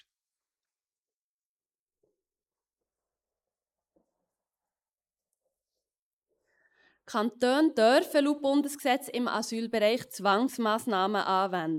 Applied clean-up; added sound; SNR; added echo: neural mask model Resemble Enhance denoiser.